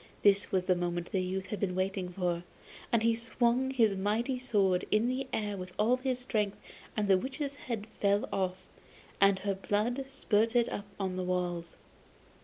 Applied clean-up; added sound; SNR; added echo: none; none; none; none.